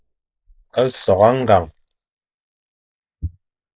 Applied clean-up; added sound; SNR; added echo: neural mask model Resemble Enhance denoiser.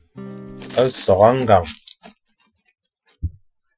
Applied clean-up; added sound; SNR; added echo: classical method Wiener filter.